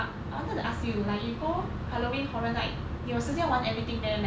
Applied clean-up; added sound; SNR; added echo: none; none; none; none.